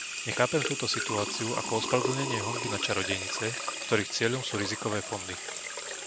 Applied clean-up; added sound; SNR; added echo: none; Sink (filling or washing) / Water tap, faucet; 3 dB; none.